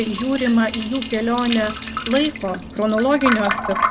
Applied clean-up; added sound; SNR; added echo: none; Liquid; 4 dB; none.